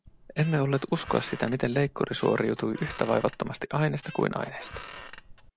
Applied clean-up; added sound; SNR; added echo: none; Squeak; 17 dB; none.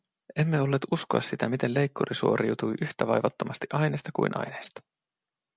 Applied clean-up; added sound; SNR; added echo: none; none; none; none.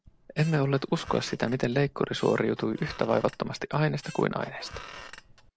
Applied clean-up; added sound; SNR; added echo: neural separator model SepFormer DNS4.